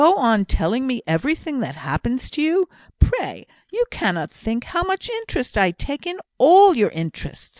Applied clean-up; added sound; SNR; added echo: none; none; none; none.